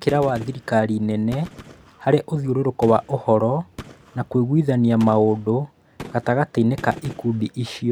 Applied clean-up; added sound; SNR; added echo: none; Gunshot, gunfire; 20 dB; none.